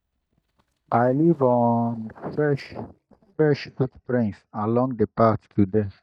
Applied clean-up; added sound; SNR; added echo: neural mask model DeepFilterNet 3.